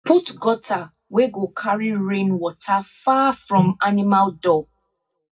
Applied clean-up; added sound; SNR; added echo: none; none; none; reverberation time 0.4 s.